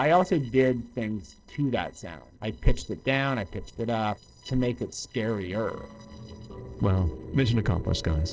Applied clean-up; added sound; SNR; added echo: neural separator model SepFormer DNS4.